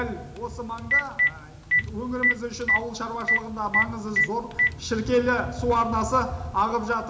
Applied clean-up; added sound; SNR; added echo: none; Telephone; 1 dB; reverberation time 0.8 s.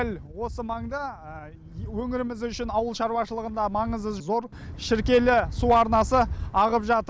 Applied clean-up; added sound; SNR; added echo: none; none; none; none.